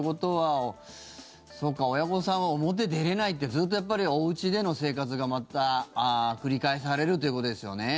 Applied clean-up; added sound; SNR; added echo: none; none; none; none.